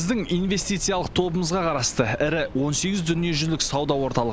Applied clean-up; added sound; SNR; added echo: none; Train; 14 dB; none.